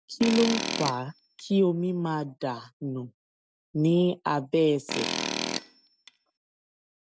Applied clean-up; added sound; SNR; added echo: none; Tools; 5 dB; none.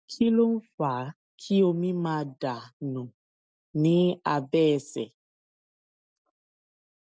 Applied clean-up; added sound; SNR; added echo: none; none; none; none.